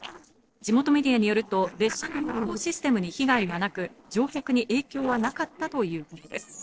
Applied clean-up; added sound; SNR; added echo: neural separator model SepFormer DNS4.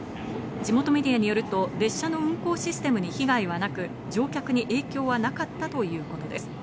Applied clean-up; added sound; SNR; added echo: none; none; none; none.